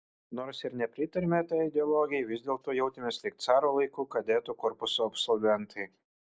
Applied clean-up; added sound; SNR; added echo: none; none; none; none.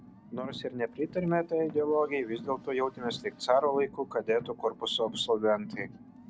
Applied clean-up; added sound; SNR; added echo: none; Car; 16 dB; none.